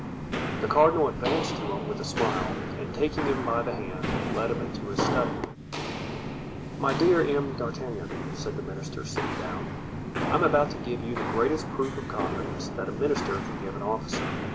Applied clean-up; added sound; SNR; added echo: none; Walk, footsteps; 2 dB; none.